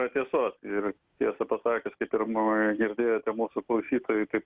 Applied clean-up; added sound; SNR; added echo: none; none; none; none.